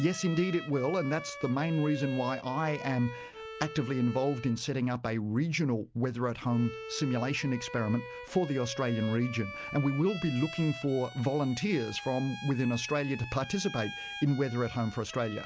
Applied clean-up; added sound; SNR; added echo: none; Bowed string instrument; 13 dB; none.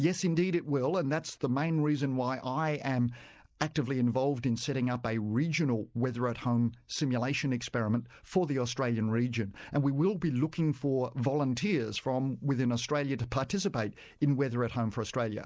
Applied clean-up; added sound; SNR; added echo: neural mask model Resemble Enhance denoiser.